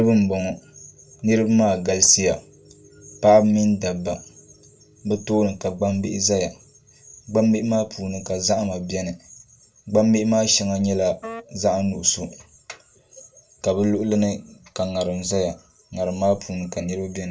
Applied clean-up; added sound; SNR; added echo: none; Wind instrument, woodwind instrument; 16 dB; reverberation time 0.2 s.